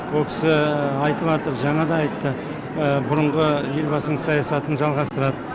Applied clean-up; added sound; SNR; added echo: none; none; none; none.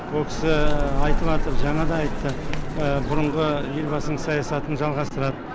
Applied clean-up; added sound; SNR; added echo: none; Bird; -1 dB; none.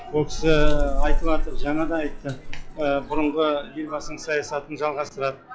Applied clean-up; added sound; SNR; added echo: classical method log-MMSE.